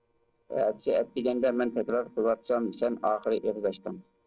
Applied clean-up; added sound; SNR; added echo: neural separator model SepFormer DNS4.